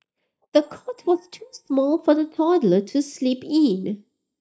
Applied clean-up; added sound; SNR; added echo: neural mask model DeepFilterNet 3.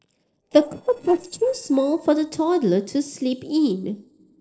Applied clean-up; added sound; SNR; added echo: neural separator model SepFormer DNS4.